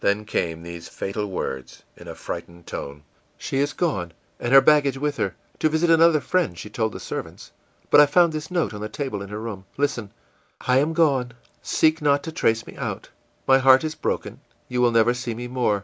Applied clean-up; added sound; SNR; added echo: none; none; none; none.